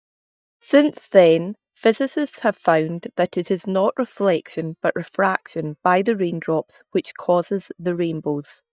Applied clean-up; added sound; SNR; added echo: neural mask model DeepFilterNet 3.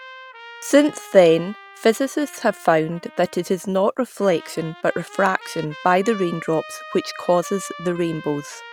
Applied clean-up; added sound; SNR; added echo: none; Trumpet; 18 dB; none.